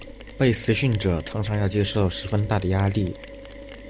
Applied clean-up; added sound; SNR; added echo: none; Mechanisms; 16 dB; none.